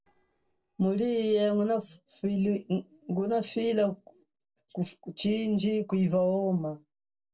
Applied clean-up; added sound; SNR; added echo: neural separator model SepFormer DNS4.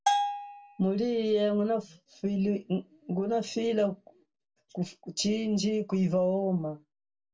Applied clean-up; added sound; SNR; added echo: none; Bell; 2 dB; reverberation time 0.2 s.